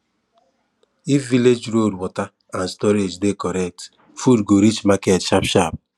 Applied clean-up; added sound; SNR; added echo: none; none; none; none.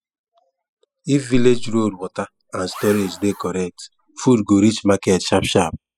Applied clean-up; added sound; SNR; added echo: classical method spectral subtraction.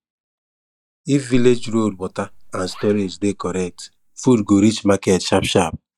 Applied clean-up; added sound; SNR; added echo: neural mask model DeepFilterNet 3.